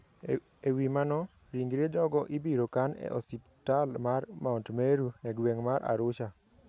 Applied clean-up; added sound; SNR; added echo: none; none; none; none.